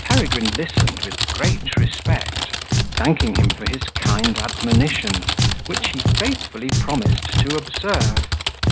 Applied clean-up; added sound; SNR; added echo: none; Typing + Drum; -5 dB; none.